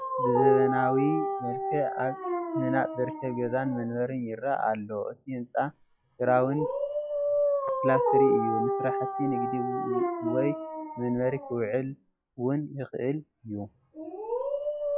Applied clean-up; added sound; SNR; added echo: classical method log-MMSE.